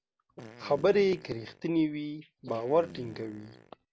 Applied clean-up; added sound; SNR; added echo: none; Fart; 18 dB; none.